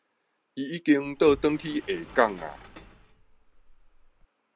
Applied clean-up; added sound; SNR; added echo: none; Sliding door; 20 dB; none.